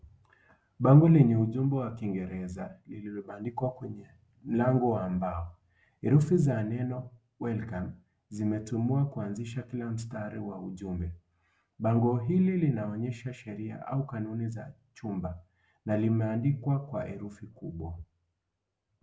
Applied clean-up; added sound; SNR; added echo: none; none; none; none.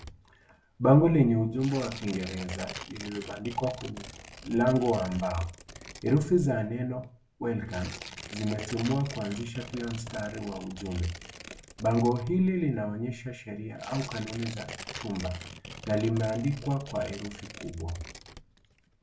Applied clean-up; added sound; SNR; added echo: none; Tearing; 15 dB; reverberation time 0.2 s.